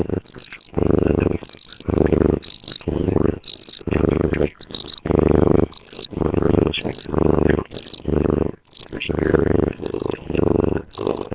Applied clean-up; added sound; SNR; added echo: neural separator model SepFormer WHAMR!.